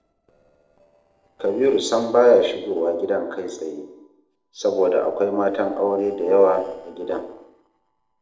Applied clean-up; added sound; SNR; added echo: neural separator model SepFormer DNS4.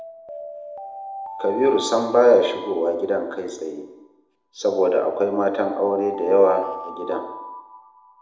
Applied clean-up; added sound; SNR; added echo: none; Alarm; 13 dB; reverberation time 0.8 s.